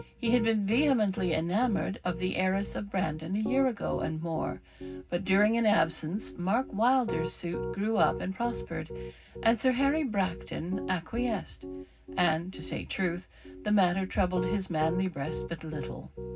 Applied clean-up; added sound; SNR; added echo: none; Piano; 10 dB; reverberation time 0.4 s.